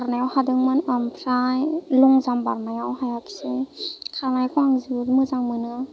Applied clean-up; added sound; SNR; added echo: none; none; none; none.